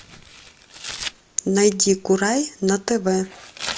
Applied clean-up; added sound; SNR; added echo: none; Tearing; 15 dB; none.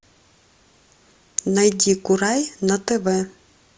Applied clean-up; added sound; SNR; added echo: none; none; none; none.